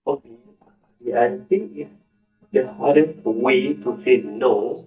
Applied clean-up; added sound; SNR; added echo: neural mask model DeepFilterNet 3.